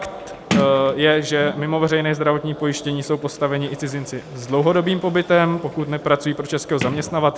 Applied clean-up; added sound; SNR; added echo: none; Sliding door; 12 dB; none.